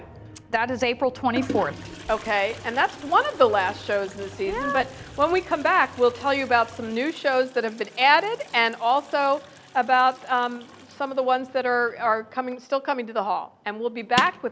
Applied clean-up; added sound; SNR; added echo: none; Toilet flush; 17 dB; none.